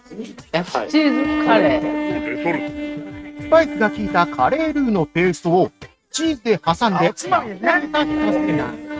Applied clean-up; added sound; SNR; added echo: neural mask model RNNoise.